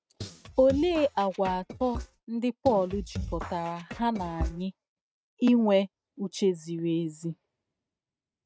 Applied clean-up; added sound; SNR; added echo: neural mask model RNNoise.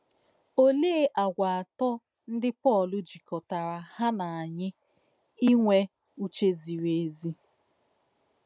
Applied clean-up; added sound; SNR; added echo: none; none; none; none.